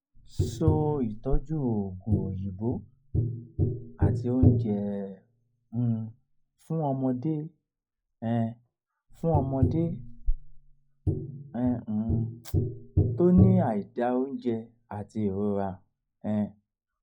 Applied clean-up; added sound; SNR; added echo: classical method log-MMSE.